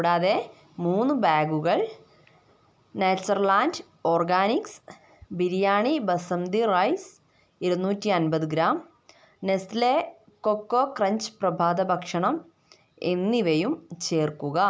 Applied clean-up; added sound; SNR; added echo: none; none; none; none.